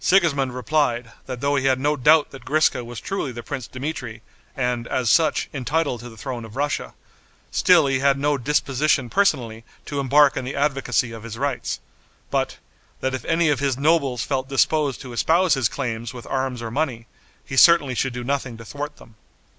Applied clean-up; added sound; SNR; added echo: none; none; none; none.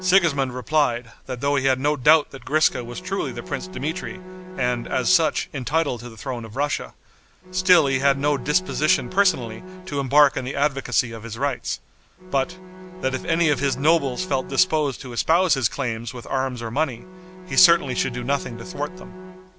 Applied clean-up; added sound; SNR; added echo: none; Bowed string instrument; 16 dB; none.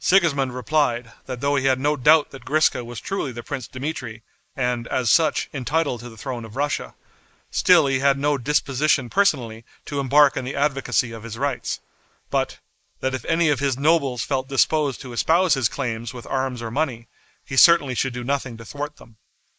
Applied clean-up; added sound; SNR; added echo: neural mask model Resemble Enhance denoiser.